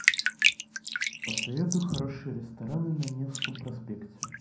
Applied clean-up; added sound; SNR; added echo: none; Bathtub (filling or washing); -2 dB; reverberation time 0.5 s.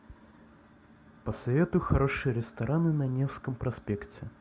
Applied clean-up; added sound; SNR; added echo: none; none; none; none.